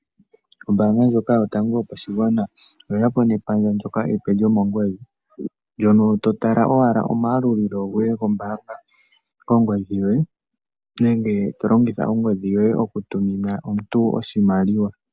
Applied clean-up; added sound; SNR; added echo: none; none; none; none.